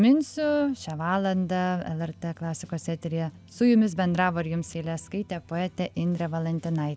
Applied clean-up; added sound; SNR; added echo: none; none; none; none.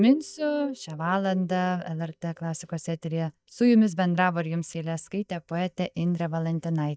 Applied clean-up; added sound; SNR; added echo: neural mask model DeepFilterNet 3.